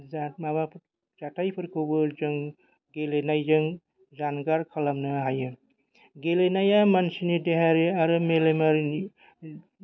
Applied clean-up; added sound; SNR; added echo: none; none; none; none.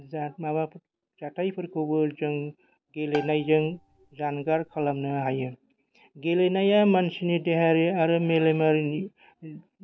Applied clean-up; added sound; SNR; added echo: none; Bowed string instrument; 17 dB; none.